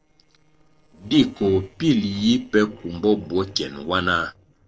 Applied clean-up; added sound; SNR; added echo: neural separator model SepFormer DNS4.